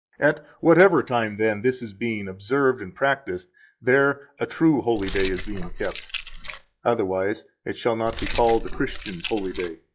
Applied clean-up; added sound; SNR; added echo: classical method log-MMSE.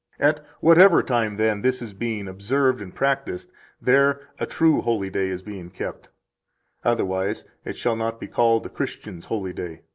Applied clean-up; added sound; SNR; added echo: none; none; none; none.